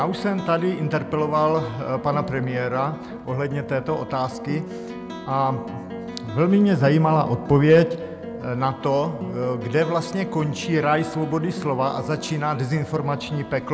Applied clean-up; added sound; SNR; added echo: none; Plucked string instrument; 11 dB; none.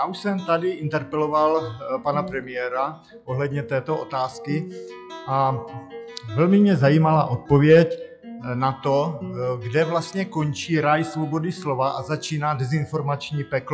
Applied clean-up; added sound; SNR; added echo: classical method log-MMSE.